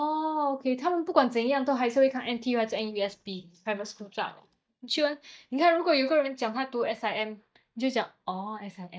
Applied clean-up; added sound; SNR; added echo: neural mask model DeepFilterNet 3.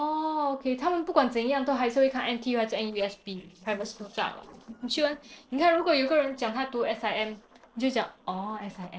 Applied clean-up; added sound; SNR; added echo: neural separator model SepFormer DNS4.